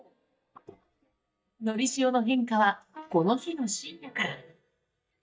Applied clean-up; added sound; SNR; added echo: neural mask model DeepFilterNet 3.